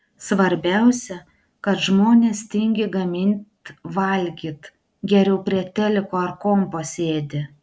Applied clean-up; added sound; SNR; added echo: none; none; none; none.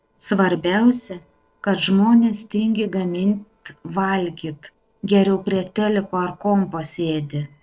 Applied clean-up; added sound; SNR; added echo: neural separator model SepFormer DNS4.